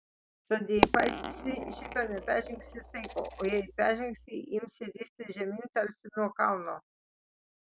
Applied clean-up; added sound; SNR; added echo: none; Coin (dropping); 1 dB; none.